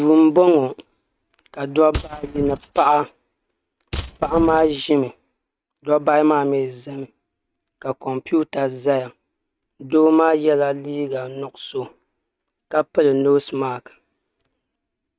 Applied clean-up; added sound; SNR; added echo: neural mask model RNNoise.